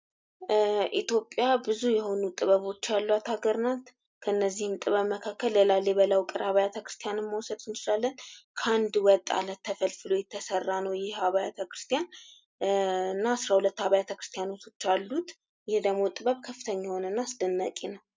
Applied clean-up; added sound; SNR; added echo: none; none; none; none.